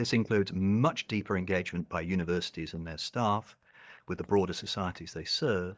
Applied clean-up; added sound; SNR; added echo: neural mask model DeepFilterNet 3.